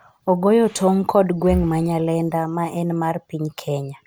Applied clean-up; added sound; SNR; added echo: none; Breathing; 15 dB; none.